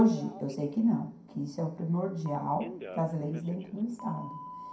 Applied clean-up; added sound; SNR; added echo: none; Telephone; 16 dB; reverberation time 0.5 s.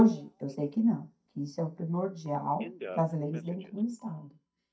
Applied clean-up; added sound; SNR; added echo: neural mask model DeepFilterNet 3.